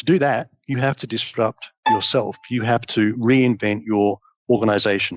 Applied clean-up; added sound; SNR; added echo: classical method Wiener filter.